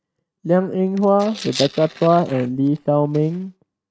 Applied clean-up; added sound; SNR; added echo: neural mask model RNNoise.